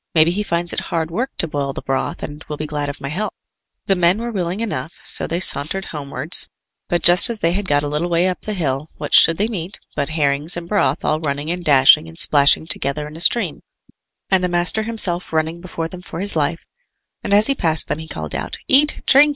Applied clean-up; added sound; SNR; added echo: none; none; none; none.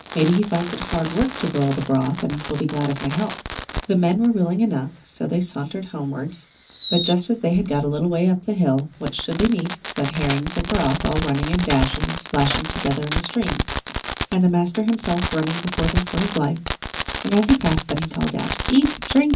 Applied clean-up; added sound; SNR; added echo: none; Fireworks; 7 dB; reverberation time 0.3 s.